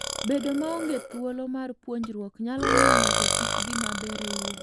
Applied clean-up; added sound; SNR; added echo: none; Burping, eructation; -3 dB; none.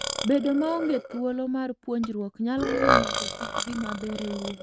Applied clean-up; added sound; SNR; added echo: neural mask model RNNoise.